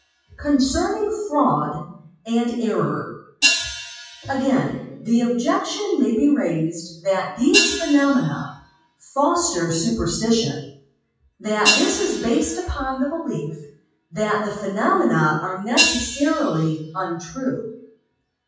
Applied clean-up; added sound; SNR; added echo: classical method WPE with log-MMSE.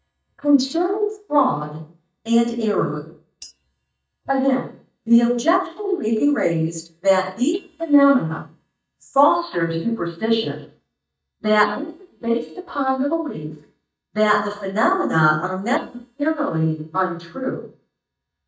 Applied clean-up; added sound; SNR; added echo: neural mask model DeepFilterNet 3.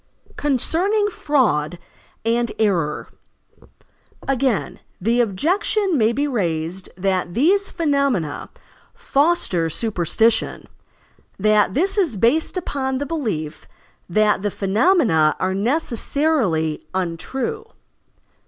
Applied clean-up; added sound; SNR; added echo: none; none; none; none.